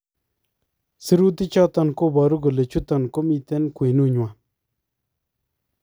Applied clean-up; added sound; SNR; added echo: none; none; none; none.